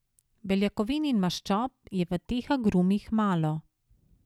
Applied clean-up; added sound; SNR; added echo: none; none; none; none.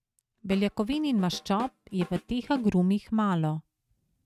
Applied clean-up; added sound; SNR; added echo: neural mask model RNNoise.